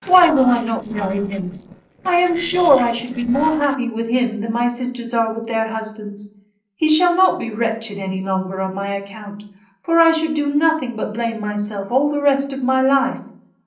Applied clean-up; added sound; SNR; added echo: neural separator model SepFormer DNS4.